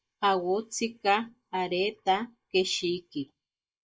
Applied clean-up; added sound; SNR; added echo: neural mask model Resemble Enhance denoiser.